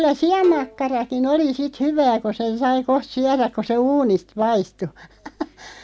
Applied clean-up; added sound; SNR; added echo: none; Bowed string instrument; 19 dB; none.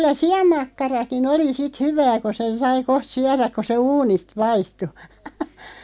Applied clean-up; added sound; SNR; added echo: none; none; none; none.